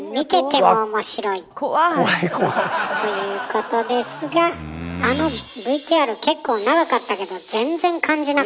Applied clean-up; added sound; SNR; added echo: none; none; none; none.